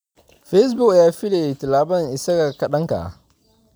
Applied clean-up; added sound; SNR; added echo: none; none; none; none.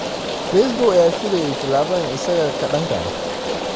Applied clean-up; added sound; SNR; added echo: none; Rain; 5 dB; none.